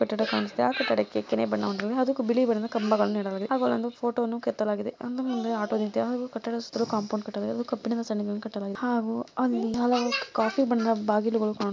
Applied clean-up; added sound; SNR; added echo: none; none; none; none.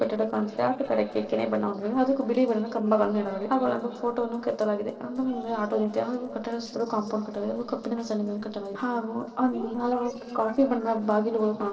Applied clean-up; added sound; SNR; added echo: neural separator model SepFormer DNS4.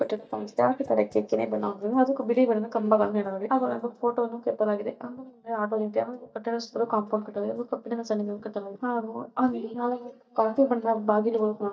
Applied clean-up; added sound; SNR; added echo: neural mask model DeepFilterNet 3.